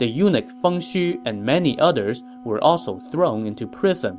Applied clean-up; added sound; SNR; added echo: none; Wind instrument, woodwind instrument; 19 dB; none.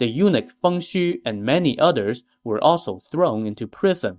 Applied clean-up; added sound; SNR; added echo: neural mask model DeepFilterNet 3.